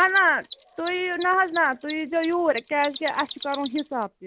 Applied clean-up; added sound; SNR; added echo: none; Mechanisms; 18 dB; none.